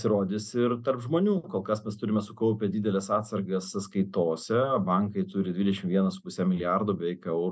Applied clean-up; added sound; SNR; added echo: none; none; none; none.